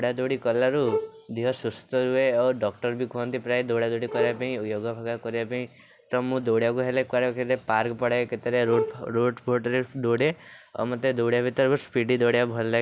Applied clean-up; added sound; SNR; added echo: none; Bowed string instrument; 8 dB; none.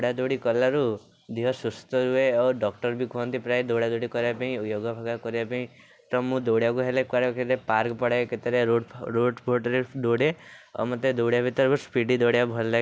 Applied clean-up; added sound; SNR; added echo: none; none; none; none.